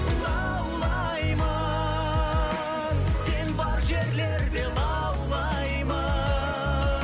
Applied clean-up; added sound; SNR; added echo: none; none; none; none.